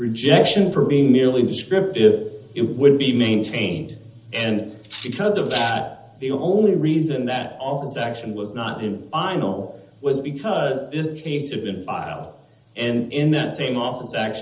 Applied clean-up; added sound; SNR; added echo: none; Cutlery, silverware; 14 dB; reverberation time 1.2 s.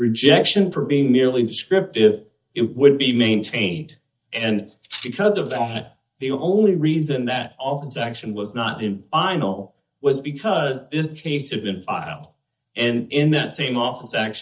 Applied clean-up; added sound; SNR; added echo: neural mask model DeepFilterNet 3.